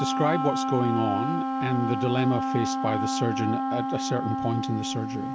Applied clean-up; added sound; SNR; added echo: none; Wind instrument, woodwind instrument; 0 dB; none.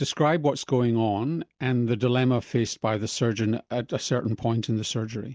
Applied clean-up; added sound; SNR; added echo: none; none; none; none.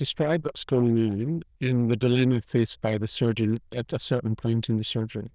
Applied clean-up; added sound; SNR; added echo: neural diffusion model UNIVERSE++.